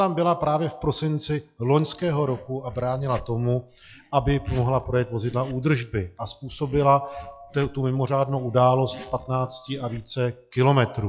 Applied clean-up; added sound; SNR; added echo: classical method log-MMSE.